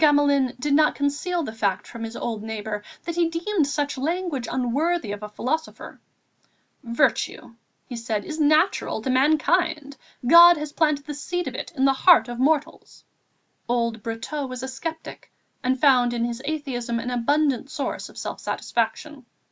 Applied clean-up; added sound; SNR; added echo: none; none; none; none.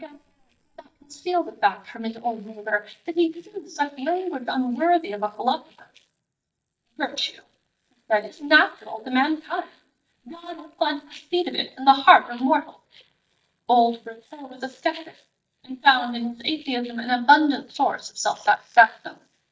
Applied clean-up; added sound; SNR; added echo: neural mask model DeepFilterNet 3.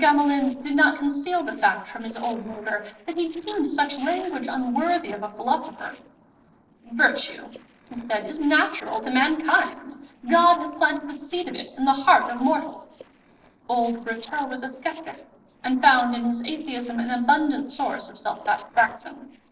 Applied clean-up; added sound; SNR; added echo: neural separator model SepFormer DNS4.